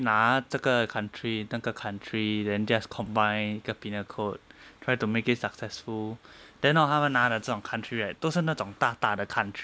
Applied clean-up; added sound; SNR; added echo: none; none; none; none.